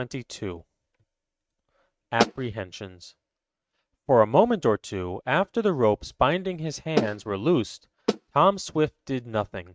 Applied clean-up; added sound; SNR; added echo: neural mask model RNNoise.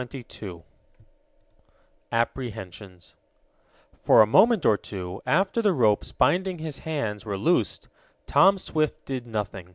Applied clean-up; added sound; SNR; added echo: none; none; none; none.